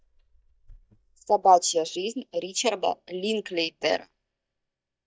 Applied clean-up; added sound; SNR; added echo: neural mask model DeepFilterNet 3.